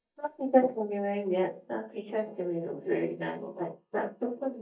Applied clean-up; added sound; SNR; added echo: neural mask model DeepFilterNet 3.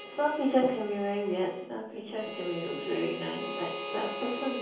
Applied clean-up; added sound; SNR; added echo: none; Harmonica; 9 dB; reverberation time 0.7 s.